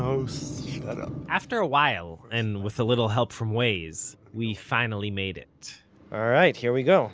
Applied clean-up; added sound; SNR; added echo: none; none; none; none.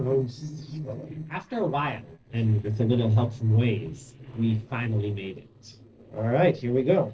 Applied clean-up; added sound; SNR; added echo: neural separator model SepFormer DNS4.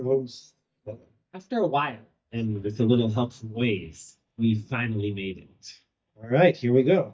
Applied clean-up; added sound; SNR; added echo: neural mask model DeepFilterNet 3.